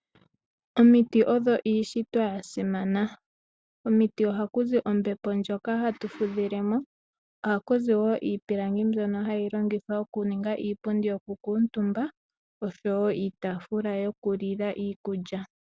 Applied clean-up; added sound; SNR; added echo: none; none; none; none.